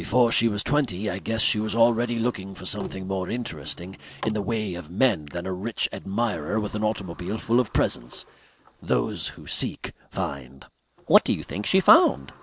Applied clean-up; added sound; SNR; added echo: neural separator model SepFormer DNS4.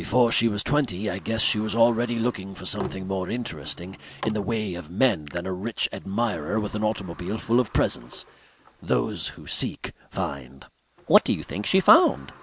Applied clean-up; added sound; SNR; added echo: none; Sliding door; 19 dB; none.